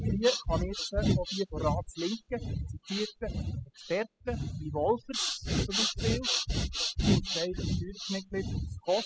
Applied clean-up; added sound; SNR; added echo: classical method spectral subtraction.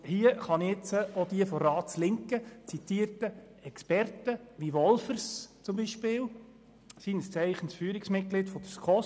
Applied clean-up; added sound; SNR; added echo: none; none; none; none.